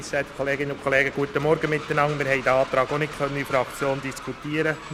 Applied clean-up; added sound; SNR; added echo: none; Train; 15 dB; none.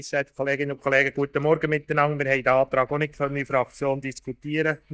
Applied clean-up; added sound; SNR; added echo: neural mask model DeepFilterNet 3.